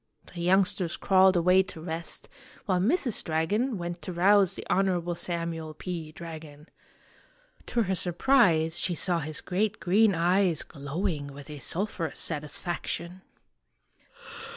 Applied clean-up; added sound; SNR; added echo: none; none; none; none.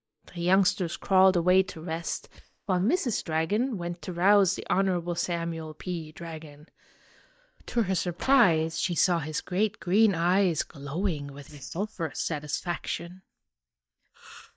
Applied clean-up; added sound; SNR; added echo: neural mask model DeepFilterNet 3.